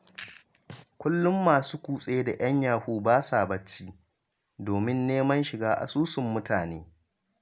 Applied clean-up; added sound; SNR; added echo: none; none; none; none.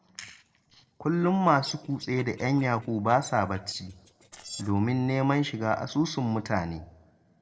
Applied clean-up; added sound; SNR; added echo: neural separator model SepFormer DNS4.